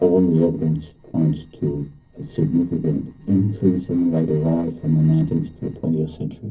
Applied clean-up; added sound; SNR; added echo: neural separator model SepFormer DNS4.